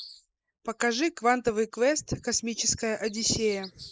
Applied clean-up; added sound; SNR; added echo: neural mask model Resemble Enhance denoiser.